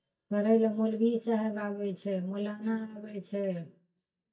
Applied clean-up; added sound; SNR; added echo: neural mask model DeepFilterNet 3.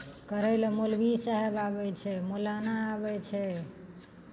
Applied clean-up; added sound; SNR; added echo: none; none; none; none.